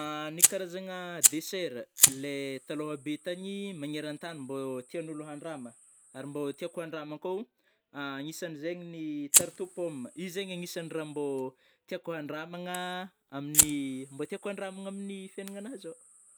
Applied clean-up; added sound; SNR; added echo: none; Fire; -3 dB; none.